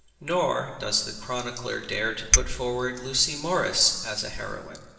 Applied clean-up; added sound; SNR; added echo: none; Chink, clink; 3 dB; reverberation time 1.3 s.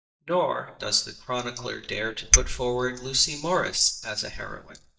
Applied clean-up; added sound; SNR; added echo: neural mask model DeepFilterNet 3.